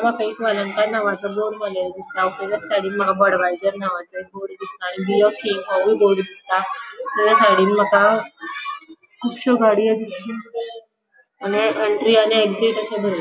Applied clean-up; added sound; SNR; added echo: none; none; none; none.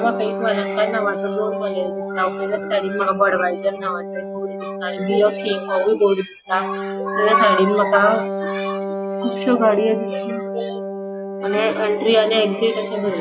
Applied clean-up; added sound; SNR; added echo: none; Wind instrument, woodwind instrument; 6 dB; none.